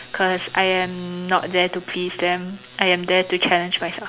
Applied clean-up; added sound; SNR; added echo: none; none; none; none.